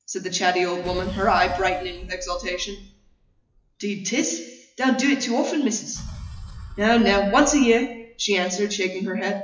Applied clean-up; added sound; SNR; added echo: classical method WPE with log-MMSE.